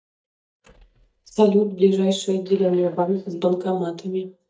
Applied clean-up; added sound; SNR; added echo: neural mask model DeepFilterNet 3.